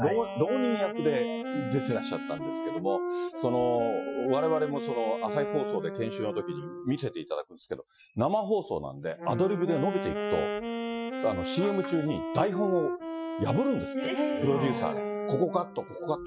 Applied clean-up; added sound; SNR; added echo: classical method Wiener filter.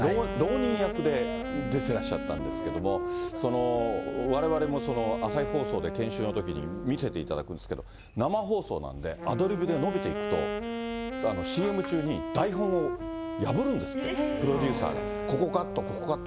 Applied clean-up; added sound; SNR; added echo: none; Wind instrument, woodwind instrument; 5 dB; none.